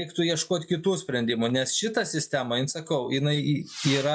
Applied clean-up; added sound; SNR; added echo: classical method log-MMSE.